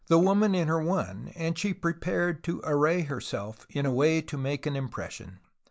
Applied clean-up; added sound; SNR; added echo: neural mask model Resemble Enhance denoiser.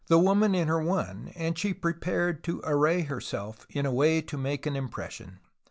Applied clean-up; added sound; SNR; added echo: none; none; none; none.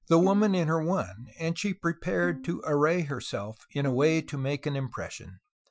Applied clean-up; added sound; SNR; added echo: classical method Wiener filter.